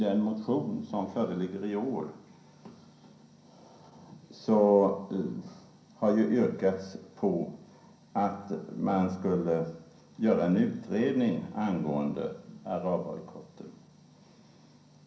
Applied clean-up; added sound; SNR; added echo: none; none; none; reverberation time 0.6 s.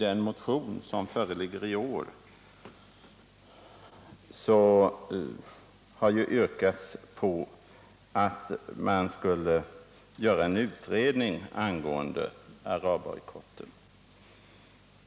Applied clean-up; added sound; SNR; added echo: none; none; none; none.